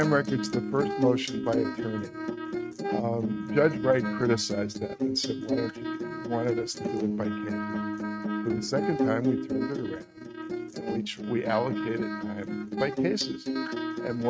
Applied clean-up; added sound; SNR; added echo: neural mask model RNNoise.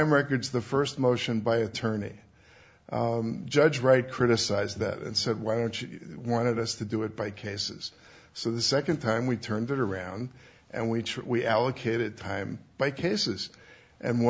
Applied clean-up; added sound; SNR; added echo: none; none; none; none.